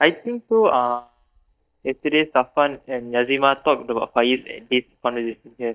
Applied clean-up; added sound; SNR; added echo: neural mask model DeepFilterNet 3.